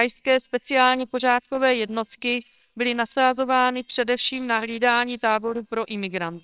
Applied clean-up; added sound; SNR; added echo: neural separator model SepFormer WHAMR!.